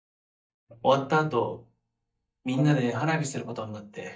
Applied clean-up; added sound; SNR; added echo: neural mask model DeepFilterNet 3.